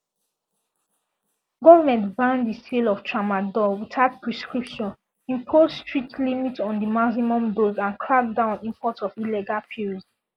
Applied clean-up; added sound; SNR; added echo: neural mask model Resemble Enhance denoiser.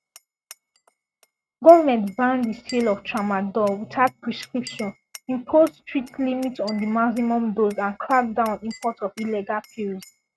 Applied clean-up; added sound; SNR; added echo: neural mask model RNNoise.